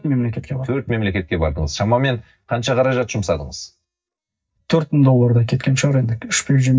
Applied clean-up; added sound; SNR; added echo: neural mask model DeepFilterNet 3.